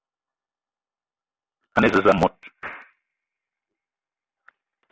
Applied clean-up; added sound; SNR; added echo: none; none; none; none.